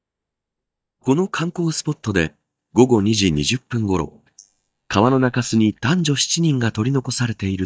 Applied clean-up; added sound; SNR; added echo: neural mask model DeepFilterNet 3.